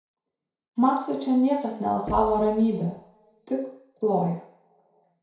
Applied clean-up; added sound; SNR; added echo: none; Knock; 16 dB; reverberation time 0.6 s.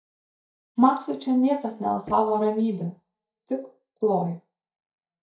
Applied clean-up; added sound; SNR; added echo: neural mask model DeepFilterNet 3.